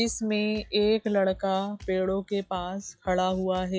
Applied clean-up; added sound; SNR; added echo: classical method log-MMSE.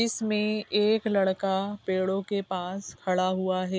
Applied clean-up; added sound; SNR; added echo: none; none; none; none.